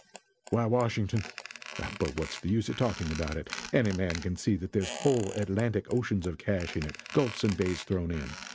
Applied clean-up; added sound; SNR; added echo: none; Squeak; 14 dB; none.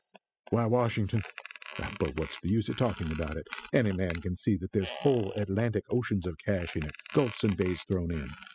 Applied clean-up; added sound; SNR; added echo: classical method spectral subtraction.